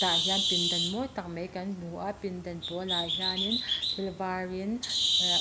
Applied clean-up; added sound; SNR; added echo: none; Bird; -3 dB; none.